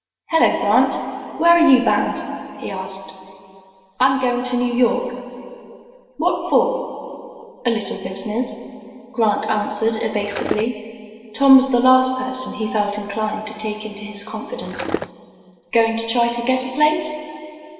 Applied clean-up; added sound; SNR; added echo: none; Skateboard; 5 dB; reverberation time 2.7 s.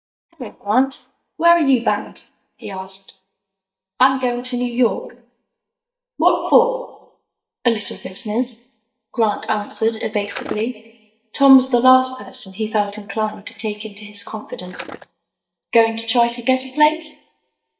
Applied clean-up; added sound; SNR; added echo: neural mask model DeepFilterNet 3.